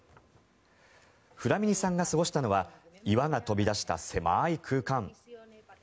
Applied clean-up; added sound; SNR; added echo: none; none; none; none.